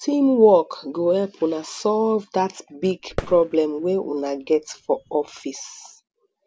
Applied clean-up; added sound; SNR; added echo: none; Fireworks; 16 dB; none.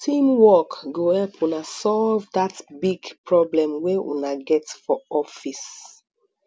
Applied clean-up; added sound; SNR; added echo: none; none; none; none.